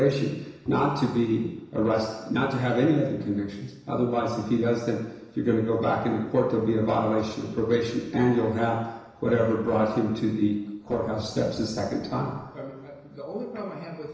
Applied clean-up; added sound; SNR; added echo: neural separator model SepFormer DNS4.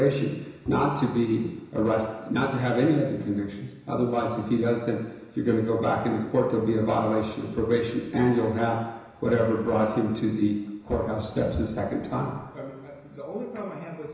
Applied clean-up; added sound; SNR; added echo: none; Bowed string instrument; 17 dB; reverberation time 1.0 s.